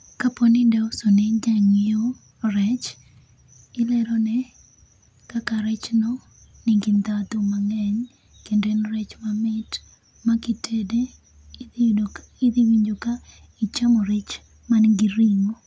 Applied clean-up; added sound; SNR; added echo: none; none; none; none.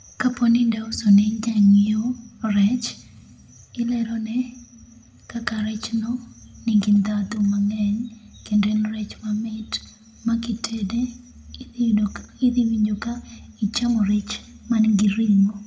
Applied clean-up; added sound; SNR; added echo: none; none; none; reverberation time 0.9 s.